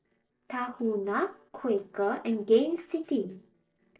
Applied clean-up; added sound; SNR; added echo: neural separator model SepFormer DNS4.